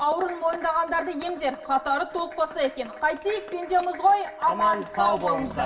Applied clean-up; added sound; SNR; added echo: none; Wind instrument, woodwind instrument; 18 dB; reverberation time 1.8 s.